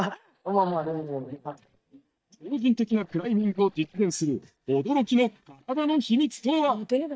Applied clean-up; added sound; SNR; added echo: neural mask model DeepFilterNet 3.